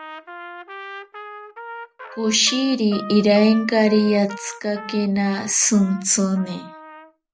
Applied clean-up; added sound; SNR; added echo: none; Trumpet; 17 dB; none.